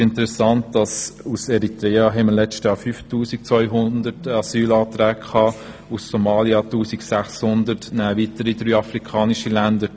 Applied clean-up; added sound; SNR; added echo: none; none; none; none.